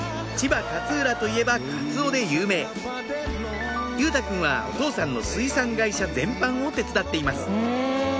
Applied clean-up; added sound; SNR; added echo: none; Fart; 16 dB; none.